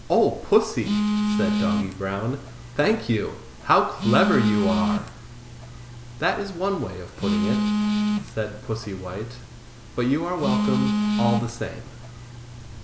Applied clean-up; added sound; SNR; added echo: none; Telephone; 1 dB; none.